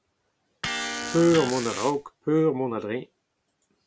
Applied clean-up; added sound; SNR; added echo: none; Electric guitar + Squeak; 8 dB; none.